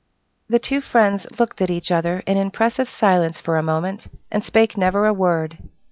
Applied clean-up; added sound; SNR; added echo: none; none; none; none.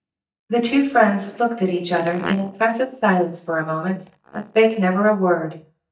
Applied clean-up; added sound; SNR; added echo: neural mask model DeepFilterNet 3.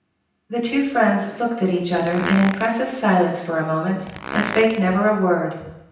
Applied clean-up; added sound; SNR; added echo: none; Fart; 11 dB; reverberation time 0.9 s.